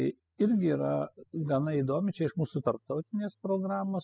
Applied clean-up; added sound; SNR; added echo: classical method spectral subtraction.